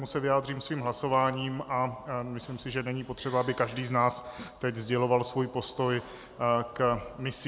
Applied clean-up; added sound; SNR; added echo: none; none; none; none.